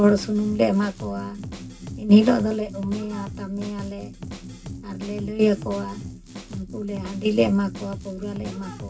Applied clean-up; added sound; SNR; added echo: none; Drum kit; 12 dB; reverberation time 0.4 s.